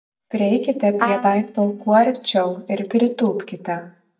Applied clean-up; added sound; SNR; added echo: neural mask model DeepFilterNet 3.